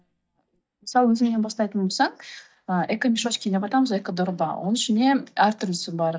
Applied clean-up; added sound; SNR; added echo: neural mask model DeepFilterNet 3.